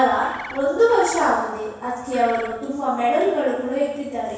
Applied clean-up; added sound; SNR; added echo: none; Bird; 16 dB; reverberation time 1.1 s.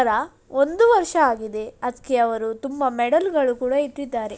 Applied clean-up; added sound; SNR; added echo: none; none; none; none.